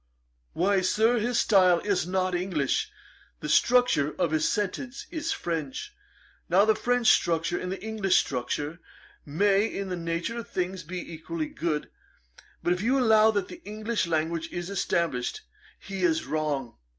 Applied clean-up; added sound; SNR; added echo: none; none; none; none.